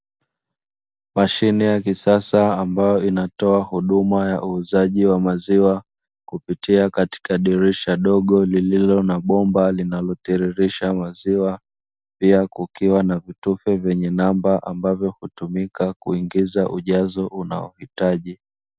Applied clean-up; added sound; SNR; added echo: none; none; none; none.